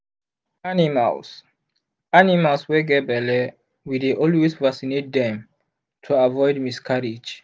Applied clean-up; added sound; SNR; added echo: none; none; none; none.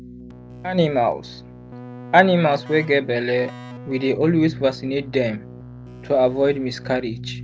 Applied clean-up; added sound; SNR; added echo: none; Keyboard (musical); 15 dB; none.